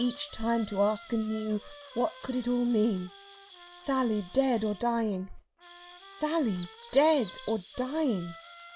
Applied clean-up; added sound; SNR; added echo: none; Trumpet + Chirp, tweet; 18 dB; none.